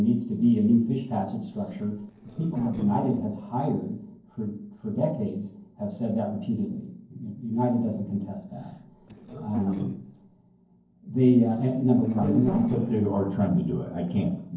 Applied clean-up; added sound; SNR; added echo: neural separator model SepFormer DNS4.